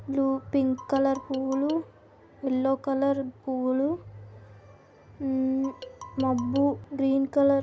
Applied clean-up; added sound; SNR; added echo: none; Marimba, xylophone; 18 dB; none.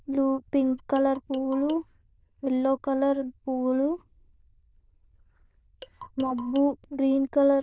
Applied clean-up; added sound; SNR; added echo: neural diffusion model UNIVERSE++.